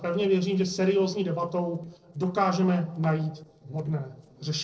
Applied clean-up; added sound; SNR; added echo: neural separator model SepFormer DNS4.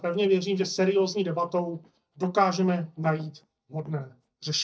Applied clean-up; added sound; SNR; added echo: neural mask model DeepFilterNet 3.